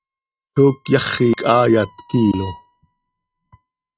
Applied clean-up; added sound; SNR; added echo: neural mask model RNNoise.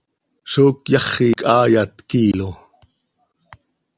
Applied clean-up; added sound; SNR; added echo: none; none; none; none.